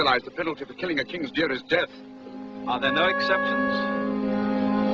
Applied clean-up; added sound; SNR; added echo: none; Wind instrument, woodwind instrument; 4 dB; none.